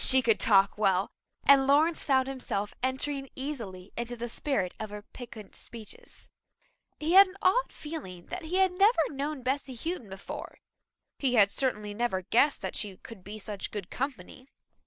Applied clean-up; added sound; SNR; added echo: none; none; none; none.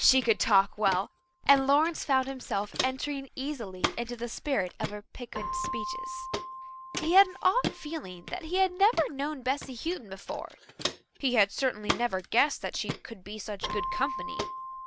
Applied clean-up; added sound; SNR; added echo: none; Walk, footsteps + Keyboard (musical); 9 dB; none.